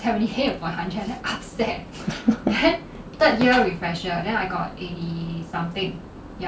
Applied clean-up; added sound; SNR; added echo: none; none; none; none.